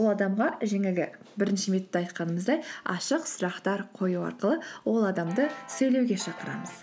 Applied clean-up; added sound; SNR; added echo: none; none; none; none.